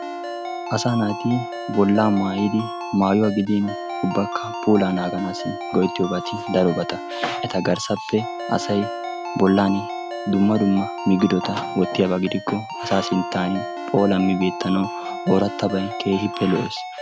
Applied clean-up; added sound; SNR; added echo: none; Brass instrument + Ringtone; 8 dB; none.